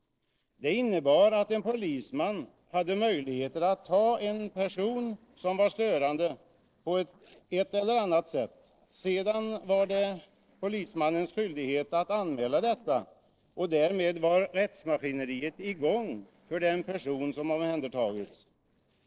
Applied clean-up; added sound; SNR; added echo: neural separator model SepFormer DNS4.